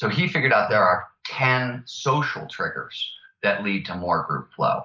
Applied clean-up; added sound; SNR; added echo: neural mask model Resemble Enhance denoiser.